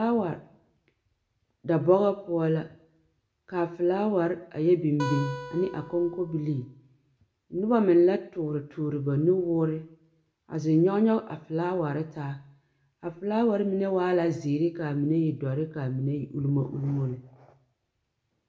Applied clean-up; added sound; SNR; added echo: none; Acoustic guitar; 11 dB; reverberation time 0.5 s.